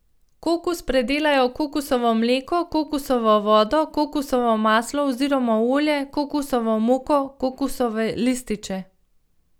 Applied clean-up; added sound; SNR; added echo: none; none; none; none.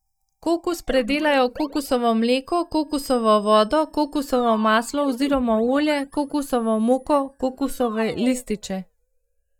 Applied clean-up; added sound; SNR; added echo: neural mask model DeepFilterNet 3.